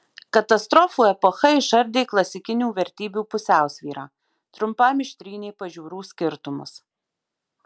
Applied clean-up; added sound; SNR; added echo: none; none; none; none.